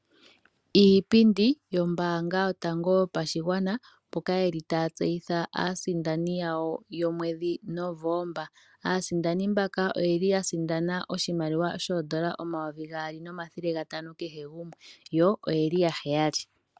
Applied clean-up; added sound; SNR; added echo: none; none; none; none.